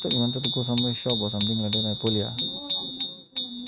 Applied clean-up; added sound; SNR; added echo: neural mask model RNNoise.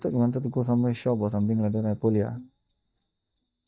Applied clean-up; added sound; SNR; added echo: neural mask model DeepFilterNet 3.